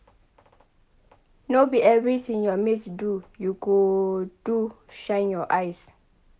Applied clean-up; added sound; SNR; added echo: none; none; none; none.